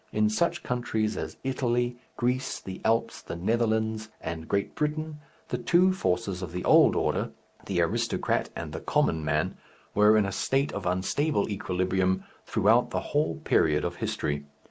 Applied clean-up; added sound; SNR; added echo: none; none; none; none.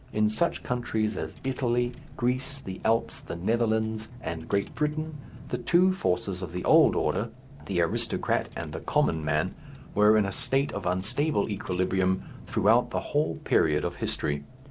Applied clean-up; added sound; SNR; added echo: none; Engine / Car; 18 dB; none.